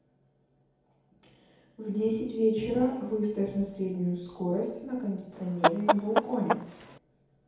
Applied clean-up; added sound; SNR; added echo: none; Chicken, rooster; -3 dB; reverberation time 1.9 s.